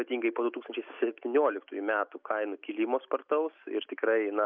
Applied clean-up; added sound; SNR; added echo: none; none; none; none.